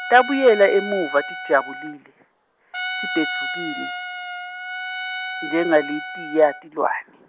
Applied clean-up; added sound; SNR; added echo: none; Trumpet; 8 dB; none.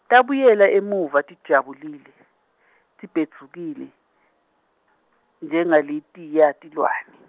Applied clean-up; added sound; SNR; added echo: none; none; none; none.